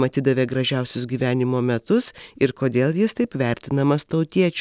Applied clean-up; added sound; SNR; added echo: none; none; none; none.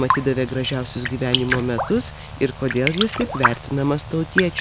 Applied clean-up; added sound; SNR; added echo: none; Raindrop; 3 dB; none.